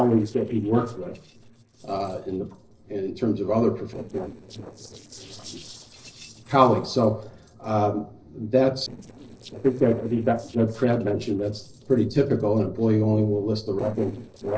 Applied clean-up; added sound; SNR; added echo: neural separator model SepFormer DNS4.